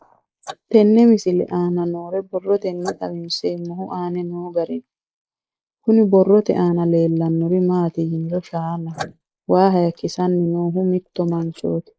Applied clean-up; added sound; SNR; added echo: neural mask model Resemble Enhance denoiser.